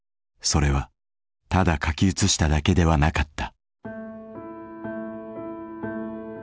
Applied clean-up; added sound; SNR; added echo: none; none; none; none.